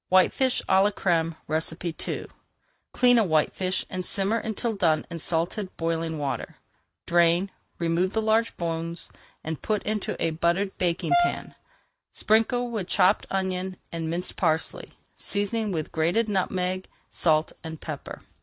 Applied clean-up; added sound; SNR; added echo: none; Brass instrument; 1 dB; none.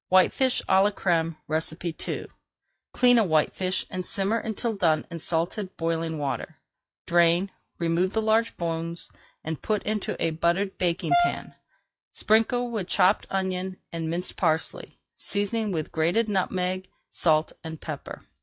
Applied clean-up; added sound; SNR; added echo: classical method log-MMSE.